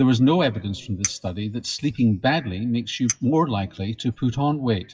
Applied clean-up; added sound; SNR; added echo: classical method WPE with log-MMSE.